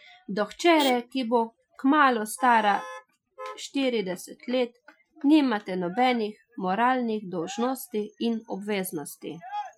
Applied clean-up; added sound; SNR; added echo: classical method Wiener filter.